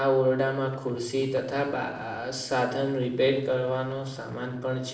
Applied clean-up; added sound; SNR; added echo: neural separator model SepFormer DNS4.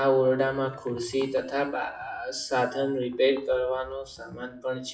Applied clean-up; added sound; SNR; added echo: classical method WPE with log-MMSE.